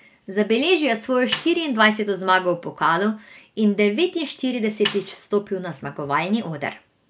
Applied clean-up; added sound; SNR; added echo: none; Snare drum; 11 dB; none.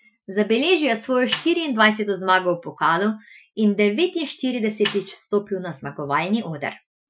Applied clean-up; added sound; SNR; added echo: classical method Wiener filter.